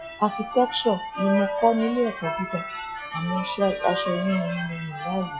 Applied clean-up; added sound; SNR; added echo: classical method log-MMSE.